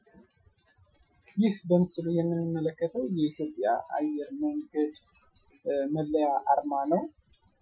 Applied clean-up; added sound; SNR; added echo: classical method Wiener filter.